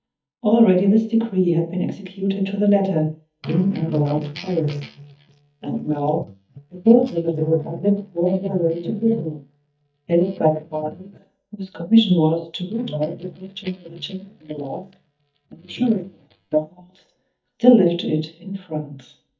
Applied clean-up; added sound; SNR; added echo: neural mask model DeepFilterNet 3.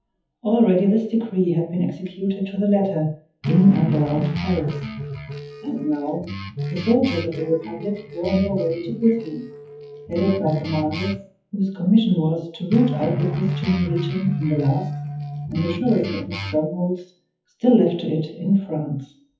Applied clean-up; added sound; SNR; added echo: classical method WPE with log-MMSE.